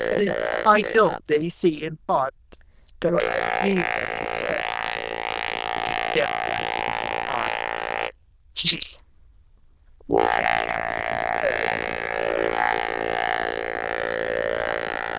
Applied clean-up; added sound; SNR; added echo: neural diffusion model UNIVERSE++.